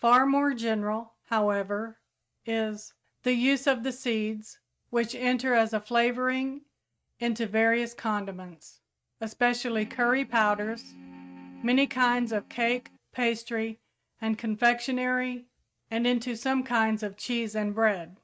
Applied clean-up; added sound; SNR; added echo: neural mask model RNNoise.